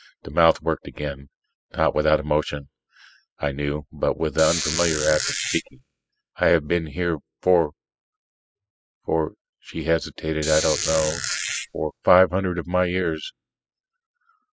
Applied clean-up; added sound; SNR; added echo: classical method spectral subtraction.